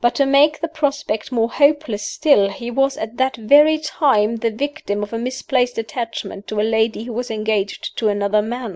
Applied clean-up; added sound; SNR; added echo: none; none; none; none.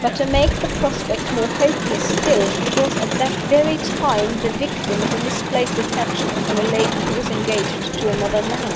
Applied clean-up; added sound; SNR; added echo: none; Crowd; 0 dB; none.